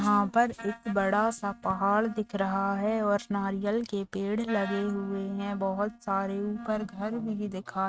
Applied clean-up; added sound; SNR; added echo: neural mask model RNNoise.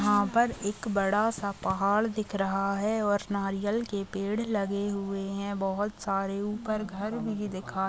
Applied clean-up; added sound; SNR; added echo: none; none; none; none.